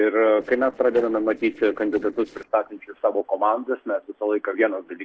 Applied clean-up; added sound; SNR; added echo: neural separator model SepFormer DNS4.